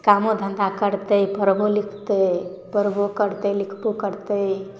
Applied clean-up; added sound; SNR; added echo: none; none; none; none.